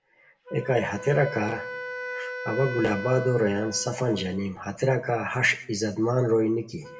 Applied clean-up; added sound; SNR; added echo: none; Wind instrument, woodwind instrument; 12 dB; reverberation time 0.5 s.